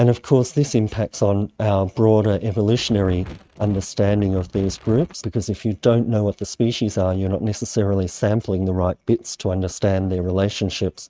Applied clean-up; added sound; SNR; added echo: neural mask model RNNoise.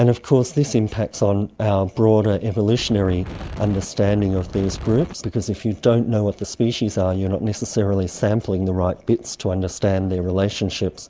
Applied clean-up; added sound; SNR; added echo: none; Wind; 12 dB; none.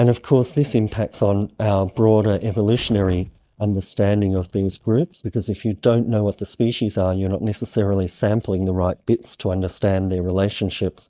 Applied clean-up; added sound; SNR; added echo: neural mask model DeepFilterNet 3.